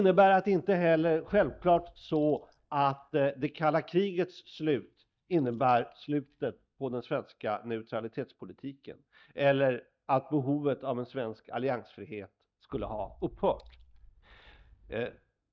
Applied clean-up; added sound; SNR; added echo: neural mask model DeepFilterNet 3.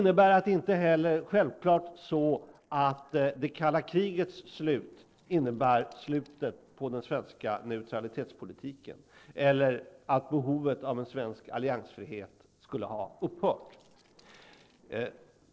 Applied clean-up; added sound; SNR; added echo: neural separator model SepFormer DNS4.